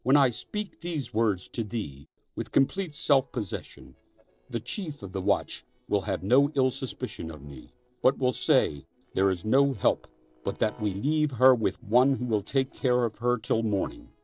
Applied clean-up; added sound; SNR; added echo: neural separator model SepFormer DNS4.